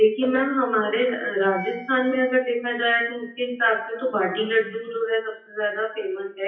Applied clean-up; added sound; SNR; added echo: classical method WPE with log-MMSE.